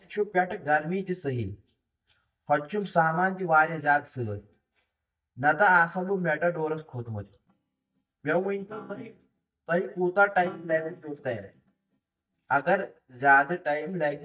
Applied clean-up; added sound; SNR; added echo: neural mask model DeepFilterNet 3.